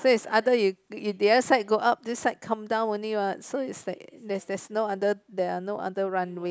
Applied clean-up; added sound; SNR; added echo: none; none; none; none.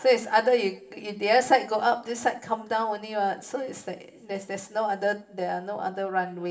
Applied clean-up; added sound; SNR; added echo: none; none; none; reverberation time 0.7 s.